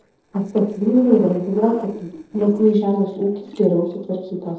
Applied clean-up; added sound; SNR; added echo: neural separator model SepFormer DNS4.